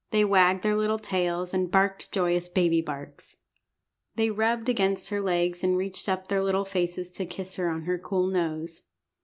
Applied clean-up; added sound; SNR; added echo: none; none; none; none.